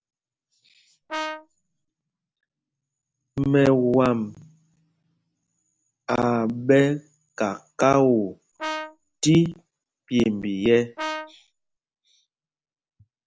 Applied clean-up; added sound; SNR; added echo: none; Brass instrument; 9 dB; none.